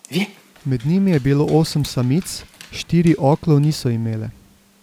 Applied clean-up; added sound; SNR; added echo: none; Dog; 16 dB; none.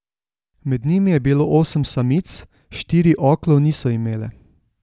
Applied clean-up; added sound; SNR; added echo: none; none; none; none.